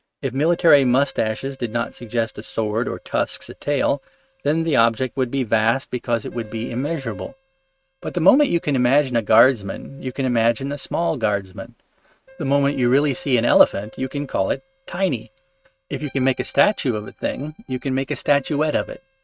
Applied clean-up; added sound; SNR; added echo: neural mask model RNNoise.